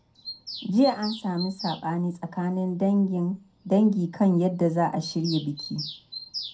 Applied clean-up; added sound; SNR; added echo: none; Bird vocalization, bird call, bird song; 15 dB; reverberation time 0.2 s.